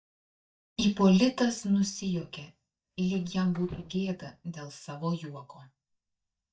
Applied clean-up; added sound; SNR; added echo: neural mask model DeepFilterNet 3.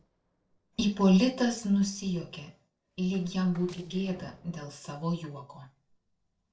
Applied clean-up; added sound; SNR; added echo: neural separator model SepFormer DNS4.